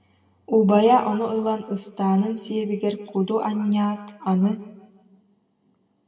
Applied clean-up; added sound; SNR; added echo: none; none; none; reverberation time 1.2 s.